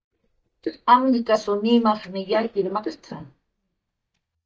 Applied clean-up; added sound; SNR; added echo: neural mask model DeepFilterNet 3.